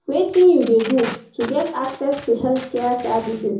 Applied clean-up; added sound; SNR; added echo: none; Packing tape, duct tape; 16 dB; reverberation time 0.6 s.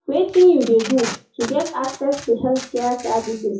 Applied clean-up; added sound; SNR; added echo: classical method WPE with log-MMSE.